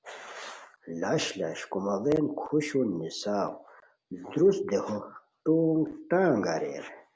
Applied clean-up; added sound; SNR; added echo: none; none; none; none.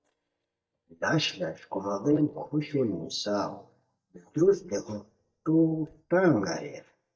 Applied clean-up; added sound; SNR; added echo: neural mask model DeepFilterNet 3.